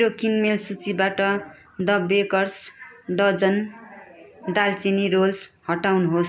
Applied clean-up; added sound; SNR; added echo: none; none; none; none.